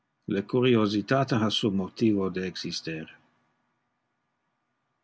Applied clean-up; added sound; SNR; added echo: none; none; none; none.